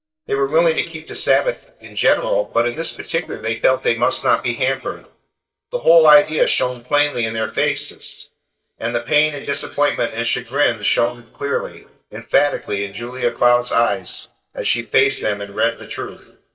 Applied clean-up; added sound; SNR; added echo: neural mask model DeepFilterNet 3.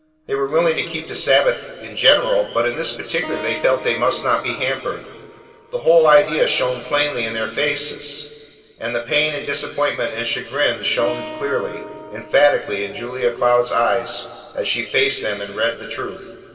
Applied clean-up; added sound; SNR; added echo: none; Keyboard (musical); 19 dB; reverberation time 2.5 s.